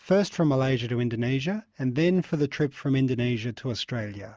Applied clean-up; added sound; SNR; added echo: none; none; none; none.